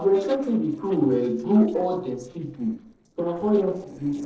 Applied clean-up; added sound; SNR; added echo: neural separator model SepFormer DNS4.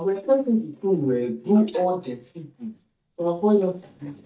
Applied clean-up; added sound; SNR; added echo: neural mask model DeepFilterNet 3.